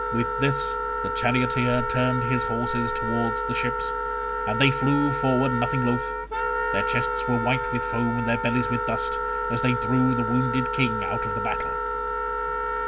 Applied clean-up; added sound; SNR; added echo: none; Wind instrument, woodwind instrument; 1 dB; none.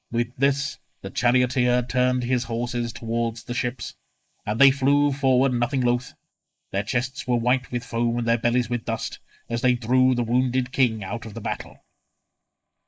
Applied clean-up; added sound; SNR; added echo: neural mask model Resemble Enhance denoiser.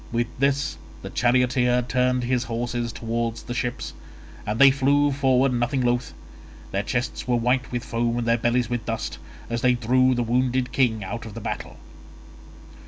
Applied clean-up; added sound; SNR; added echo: none; none; none; none.